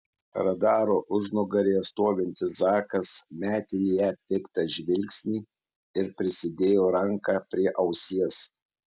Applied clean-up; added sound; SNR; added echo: none; none; none; none.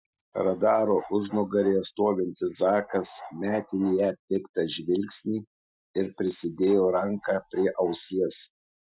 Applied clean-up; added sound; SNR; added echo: classical method Wiener filter.